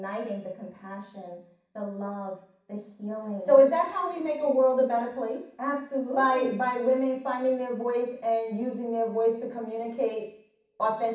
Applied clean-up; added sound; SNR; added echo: none; none; none; reverberation time 0.6 s.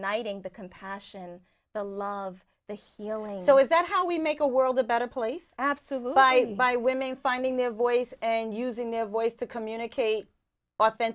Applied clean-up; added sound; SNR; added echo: none; none; none; none.